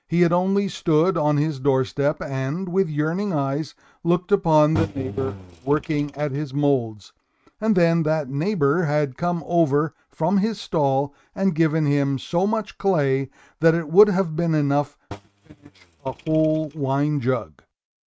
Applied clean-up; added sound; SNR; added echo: neural mask model RNNoise.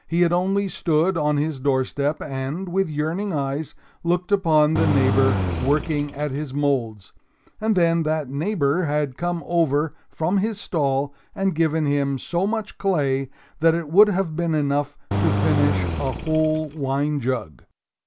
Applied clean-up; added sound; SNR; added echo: none; Engine; 2 dB; none.